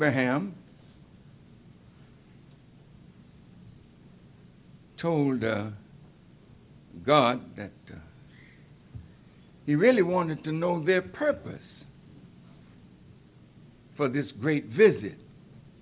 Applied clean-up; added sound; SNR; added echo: none; none; none; none.